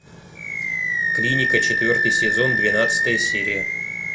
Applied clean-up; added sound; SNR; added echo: none; Animal; -5 dB; reverberation time 0.2 s.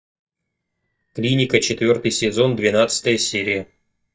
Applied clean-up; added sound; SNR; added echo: neural mask model DeepFilterNet 3.